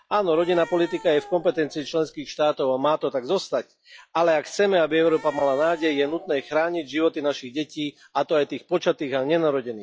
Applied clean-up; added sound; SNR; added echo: classical method log-MMSE.